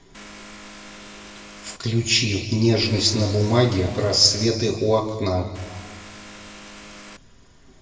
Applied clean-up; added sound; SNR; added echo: none; Vehicle; 18 dB; reverberation time 1.7 s.